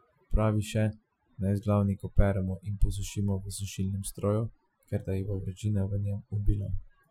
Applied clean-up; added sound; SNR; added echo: classical method Wiener filter.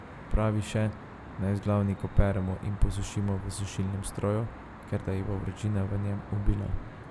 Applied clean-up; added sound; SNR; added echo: none; Traffic noise, roadway noise; 15 dB; none.